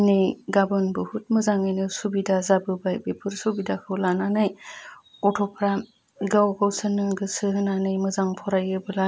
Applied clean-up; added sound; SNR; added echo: none; none; none; none.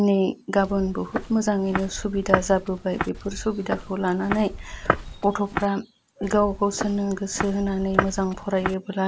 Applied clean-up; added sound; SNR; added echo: none; Walk, footsteps; 6 dB; none.